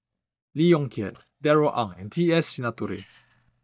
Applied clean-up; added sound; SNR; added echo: neural mask model DeepFilterNet 3.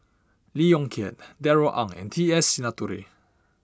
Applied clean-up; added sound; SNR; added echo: none; none; none; none.